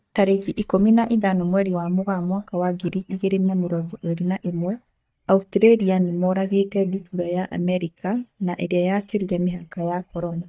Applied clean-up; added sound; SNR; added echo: neural mask model DeepFilterNet 3.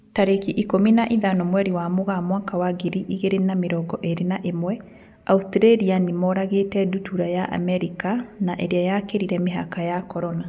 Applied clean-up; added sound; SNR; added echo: none; none; none; none.